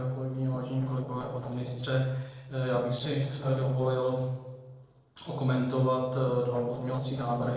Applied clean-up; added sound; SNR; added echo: neural separator model SepFormer DNS4.